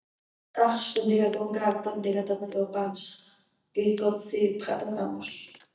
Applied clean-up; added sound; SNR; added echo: neural mask model DeepFilterNet 3.